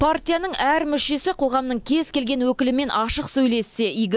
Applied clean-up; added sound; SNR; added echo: none; none; none; none.